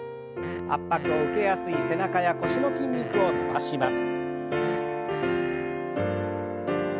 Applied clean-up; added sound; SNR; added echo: none; Fart; 17 dB; none.